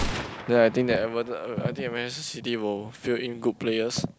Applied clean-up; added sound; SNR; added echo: none; Gunshot, gunfire; 11 dB; none.